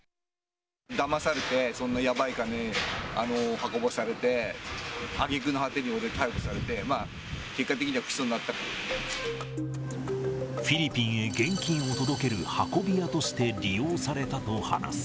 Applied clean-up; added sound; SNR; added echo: none; none; none; none.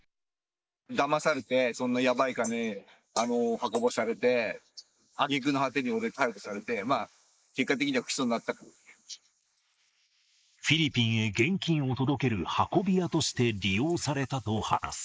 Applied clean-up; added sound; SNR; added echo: neural mask model Resemble Enhance denoiser.